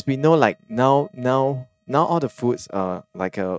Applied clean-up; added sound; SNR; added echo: neural mask model RNNoise.